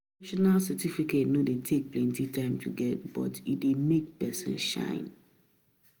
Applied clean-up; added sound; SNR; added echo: none; none; none; none.